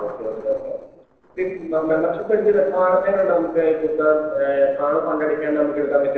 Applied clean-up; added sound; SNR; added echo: neural separator model SepFormer DNS4.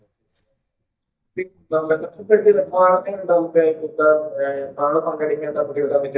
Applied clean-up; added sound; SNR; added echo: neural mask model DeepFilterNet 3.